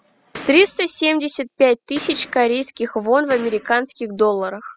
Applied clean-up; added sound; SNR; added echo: classical method spectral subtraction.